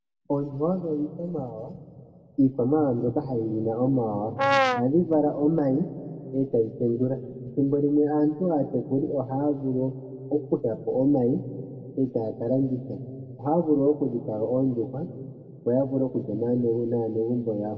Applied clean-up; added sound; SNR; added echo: none; Brass instrument; -2 dB; reverberation time 1.6 s.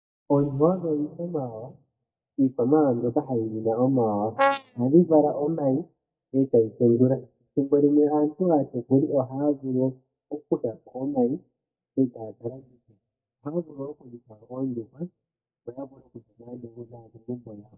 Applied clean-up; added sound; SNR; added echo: neural mask model DeepFilterNet 3.